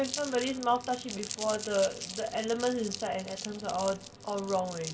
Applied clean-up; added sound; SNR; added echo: none; Crumpling, crinkling; 10 dB; reverberation time 0.4 s.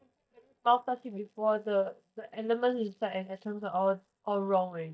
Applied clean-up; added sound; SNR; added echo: neural mask model DeepFilterNet 3.